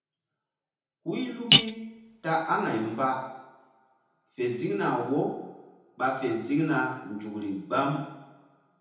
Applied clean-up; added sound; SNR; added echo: none; Cutlery, silverware; -3 dB; reverberation time 0.9 s.